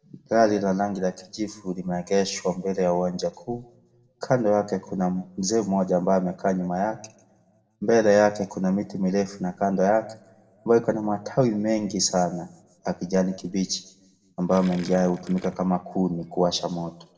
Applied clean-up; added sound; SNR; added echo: none; Gurgling; 18 dB; reverberation time 0.7 s.